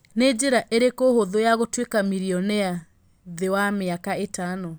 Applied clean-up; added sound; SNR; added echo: none; none; none; none.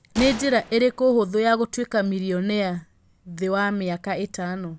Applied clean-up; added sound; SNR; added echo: none; Gunshot, gunfire; 17 dB; none.